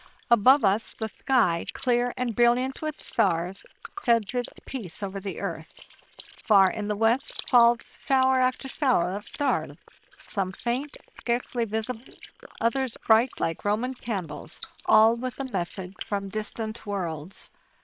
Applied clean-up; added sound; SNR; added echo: neural separator model SepFormer WHAM!.